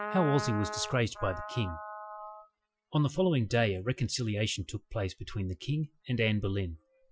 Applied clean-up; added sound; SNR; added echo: classical method Wiener filter.